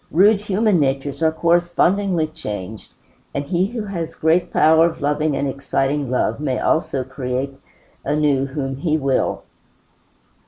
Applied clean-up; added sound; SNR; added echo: none; none; none; none.